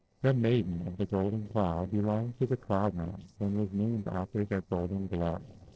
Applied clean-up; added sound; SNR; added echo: neural separator model SepFormer DNS4.